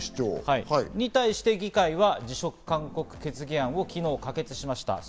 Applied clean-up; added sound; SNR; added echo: none; none; none; none.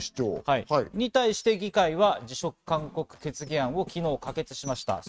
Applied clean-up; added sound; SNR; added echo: neural mask model RNNoise.